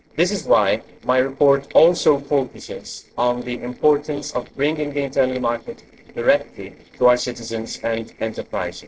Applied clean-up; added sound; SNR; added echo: neural separator model SepFormer DNS4.